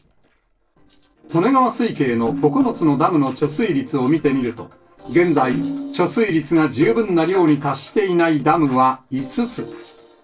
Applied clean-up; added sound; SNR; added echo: neural separator model SepFormer DNS4.